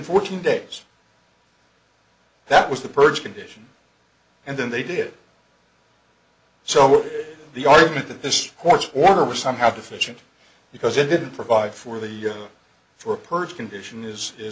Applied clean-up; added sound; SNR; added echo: none; none; none; none.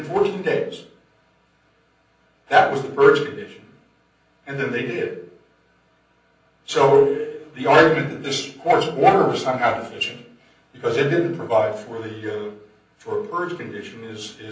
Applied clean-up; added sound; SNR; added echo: none; none; none; reverberation time 0.6 s.